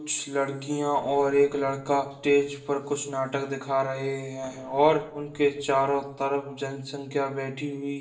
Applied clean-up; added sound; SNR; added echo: neural separator model SepFormer DNS4.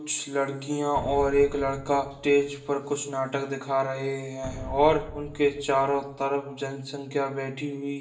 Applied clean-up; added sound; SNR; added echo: none; Boom; 14 dB; reverberation time 0.6 s.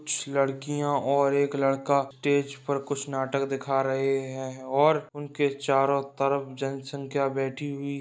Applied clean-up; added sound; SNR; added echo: none; none; none; none.